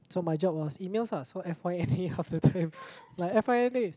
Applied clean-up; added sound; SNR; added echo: none; none; none; none.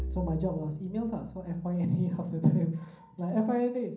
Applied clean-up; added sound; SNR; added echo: none; Bowed string instrument; 13 dB; reverberation time 0.6 s.